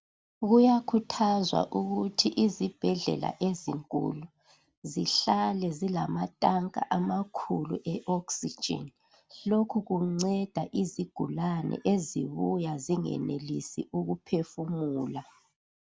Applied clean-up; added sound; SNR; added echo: none; none; none; none.